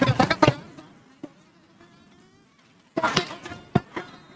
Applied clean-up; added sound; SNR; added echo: neural mask model RNNoise.